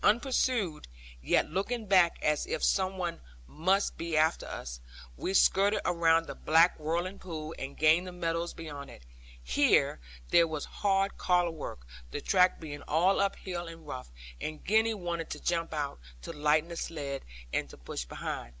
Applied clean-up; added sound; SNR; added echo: none; none; none; none.